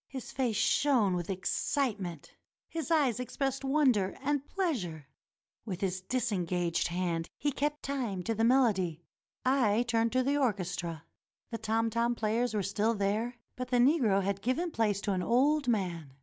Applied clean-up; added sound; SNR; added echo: none; none; none; none.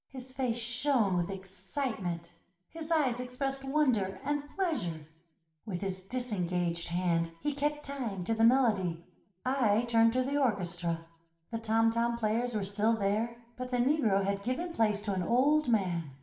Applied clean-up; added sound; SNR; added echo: none; none; none; reverberation time 0.6 s.